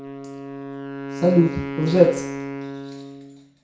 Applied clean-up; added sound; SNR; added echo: none; Wind instrument, woodwind instrument; 9 dB; reverberation time 0.6 s.